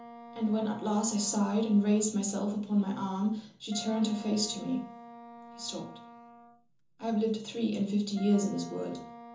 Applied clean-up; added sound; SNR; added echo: none; Wind instrument, woodwind instrument; 18 dB; reverberation time 0.6 s.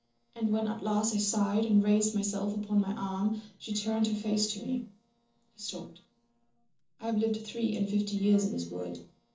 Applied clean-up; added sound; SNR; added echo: neural separator model SepFormer DNS4.